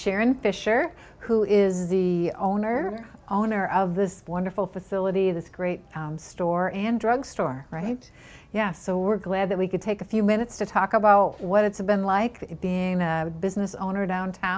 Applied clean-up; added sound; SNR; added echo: none; none; none; none.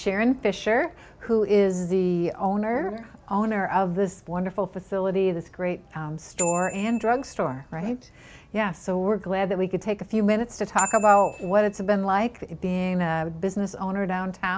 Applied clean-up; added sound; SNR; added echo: none; Bicycle bell; 15 dB; none.